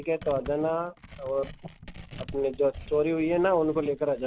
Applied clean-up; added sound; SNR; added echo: none; Tearing; 17 dB; none.